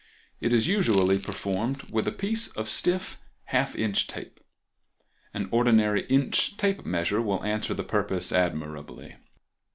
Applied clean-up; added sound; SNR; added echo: none; Crackle; 11 dB; none.